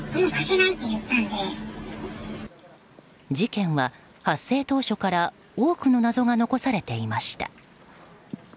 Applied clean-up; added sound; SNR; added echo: none; none; none; none.